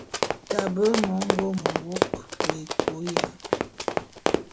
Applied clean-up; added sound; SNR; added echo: none; Run; -2 dB; none.